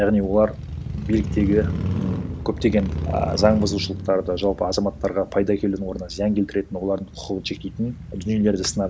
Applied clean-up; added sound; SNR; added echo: none; Motorcycle; 7 dB; none.